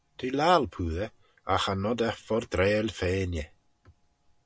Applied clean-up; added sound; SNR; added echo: none; none; none; none.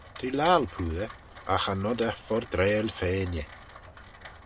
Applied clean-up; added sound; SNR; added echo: none; Rain; 17 dB; none.